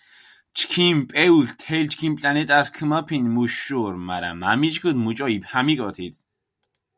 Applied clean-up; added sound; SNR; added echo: none; none; none; none.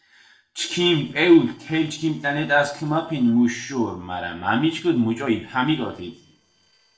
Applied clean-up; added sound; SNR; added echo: neural separator model SepFormer DNS4.